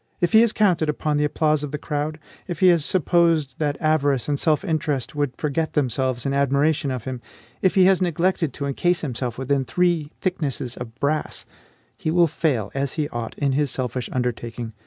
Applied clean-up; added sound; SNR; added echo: none; none; none; none.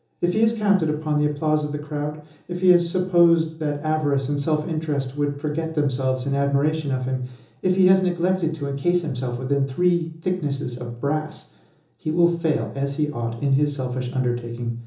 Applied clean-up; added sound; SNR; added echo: none; none; none; reverberation time 1.2 s.